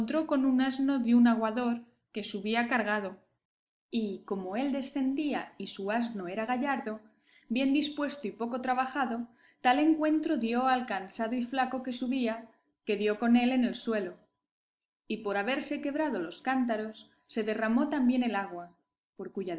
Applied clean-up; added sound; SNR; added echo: none; none; none; none.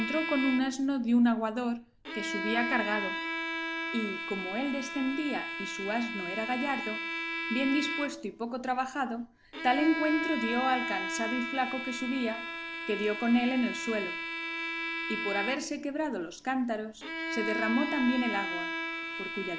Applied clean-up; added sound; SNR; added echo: none; Bowed string instrument; 4 dB; none.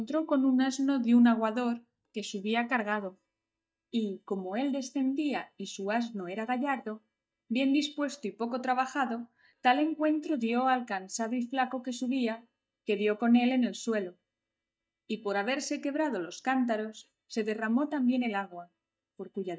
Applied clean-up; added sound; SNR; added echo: neural mask model DeepFilterNet 3.